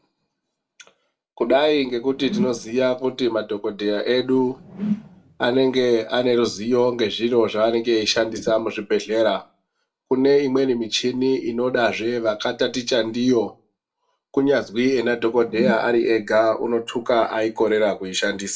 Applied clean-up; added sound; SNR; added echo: none; Whoosh, swoosh, swish; 11 dB; reverberation time 0.2 s.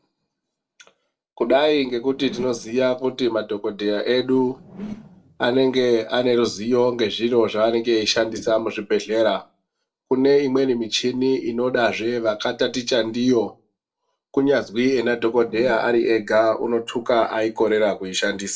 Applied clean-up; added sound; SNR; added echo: neural separator model SepFormer DNS4.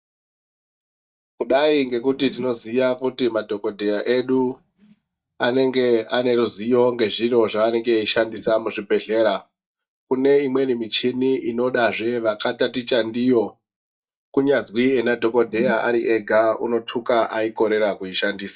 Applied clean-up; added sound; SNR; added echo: neural mask model DeepFilterNet 3.